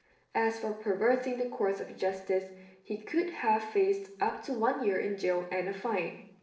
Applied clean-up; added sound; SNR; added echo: neural separator model SepFormer DNS4.